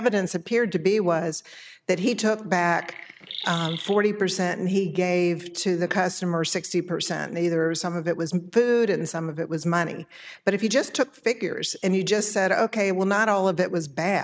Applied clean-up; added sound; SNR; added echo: neural mask model RNNoise.